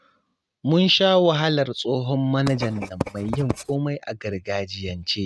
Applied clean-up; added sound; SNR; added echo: neural mask model RNNoise.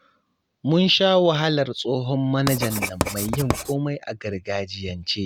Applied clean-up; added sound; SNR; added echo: none; Writing; 7 dB; none.